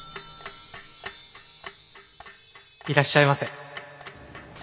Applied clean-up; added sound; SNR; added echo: none; Clock; 17 dB; none.